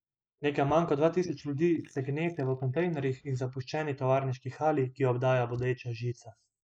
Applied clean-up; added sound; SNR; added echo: neural mask model Resemble Enhance denoiser.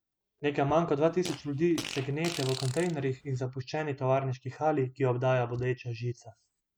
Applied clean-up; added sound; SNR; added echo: none; Fart; 12 dB; none.